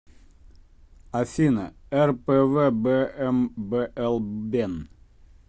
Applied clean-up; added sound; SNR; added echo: none; none; none; none.